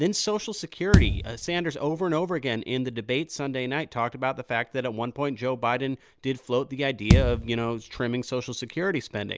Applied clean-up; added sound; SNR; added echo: none; Bass drum; -3 dB; none.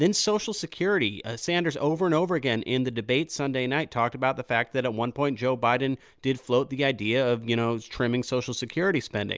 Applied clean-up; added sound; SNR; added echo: none; none; none; none.